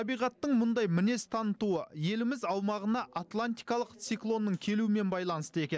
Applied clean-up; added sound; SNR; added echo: none; none; none; none.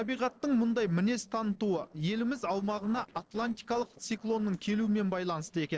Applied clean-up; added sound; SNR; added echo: neural separator model SepFormer DNS4.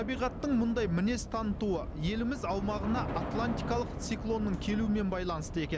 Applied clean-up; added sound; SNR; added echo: none; Subway, metro, underground / Train; 5 dB; none.